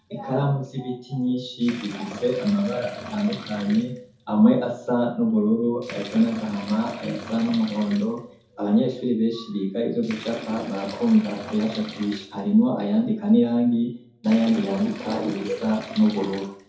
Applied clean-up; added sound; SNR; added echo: none; Bathtub (filling or washing) / Liquid; 17 dB; reverberation time 0.5 s.